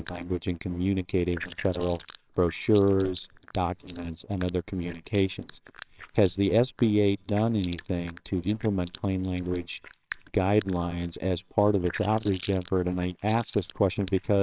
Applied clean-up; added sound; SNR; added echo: neural separator model SepFormer WHAMR!.